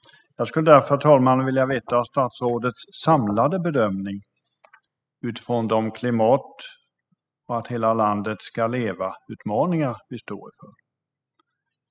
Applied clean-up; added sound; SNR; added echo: classical method spectral subtraction.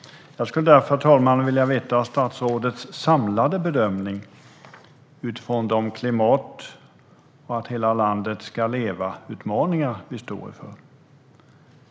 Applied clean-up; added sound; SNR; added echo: none; none; none; none.